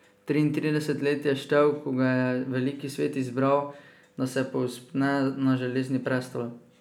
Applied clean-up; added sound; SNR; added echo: none; none; none; none.